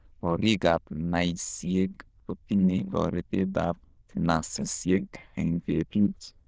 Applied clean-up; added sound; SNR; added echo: neural diffusion model UNIVERSE++.